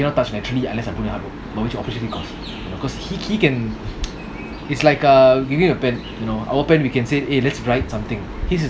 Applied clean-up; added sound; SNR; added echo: none; none; none; none.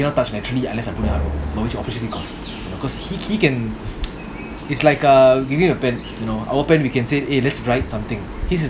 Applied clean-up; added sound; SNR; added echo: none; Drum; 7 dB; none.